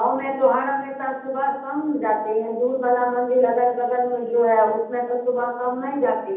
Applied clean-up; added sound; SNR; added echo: none; none; none; reverberation time 0.8 s.